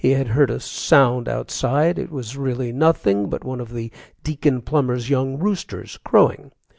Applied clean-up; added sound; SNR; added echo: none; none; none; none.